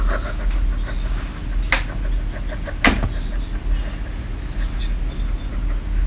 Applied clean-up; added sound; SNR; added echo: none; none; none; none.